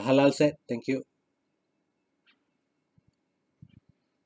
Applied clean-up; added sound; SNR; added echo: none; none; none; none.